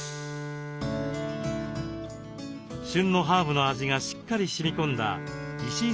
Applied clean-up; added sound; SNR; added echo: none; Bowed string instrument; 10 dB; none.